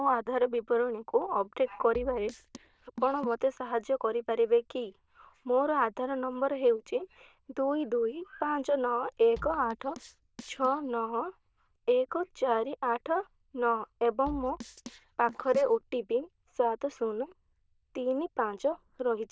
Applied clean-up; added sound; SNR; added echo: neural diffusion model UNIVERSE++.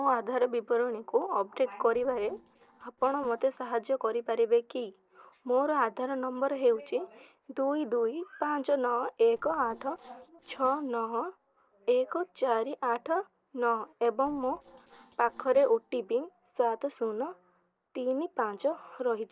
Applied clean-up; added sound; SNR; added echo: neural separator model SepFormer DNS4.